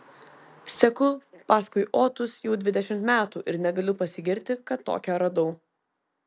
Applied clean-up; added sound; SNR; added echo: none; none; none; none.